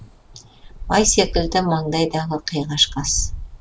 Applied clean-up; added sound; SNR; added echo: none; Wind; 10 dB; none.